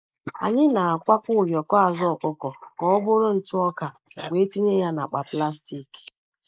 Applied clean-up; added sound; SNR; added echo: neural mask model Resemble Enhance denoiser.